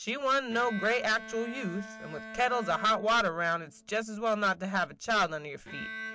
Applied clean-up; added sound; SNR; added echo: none; Bowed string instrument; 14 dB; none.